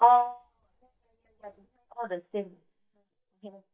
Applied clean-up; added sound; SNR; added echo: neural mask model DeepFilterNet 3.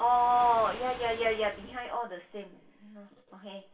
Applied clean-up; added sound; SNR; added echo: none; Waves, surf; 18 dB; reverberation time 0.3 s.